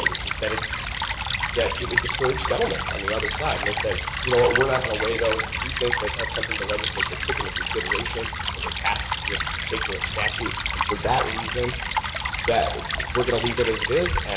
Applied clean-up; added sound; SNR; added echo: none; Stream / Trickle, dribble; -1 dB; none.